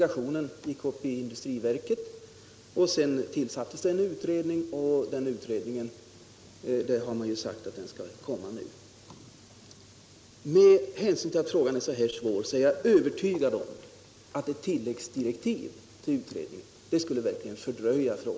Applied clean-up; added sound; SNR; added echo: none; none; none; none.